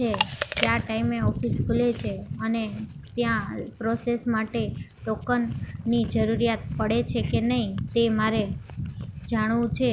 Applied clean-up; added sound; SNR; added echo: none; Chewing, mastication; 13 dB; none.